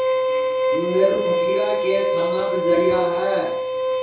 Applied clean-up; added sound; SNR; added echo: none; Bowed string instrument; -3 dB; reverberation time 0.6 s.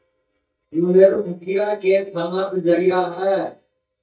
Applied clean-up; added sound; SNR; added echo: neural mask model DeepFilterNet 3.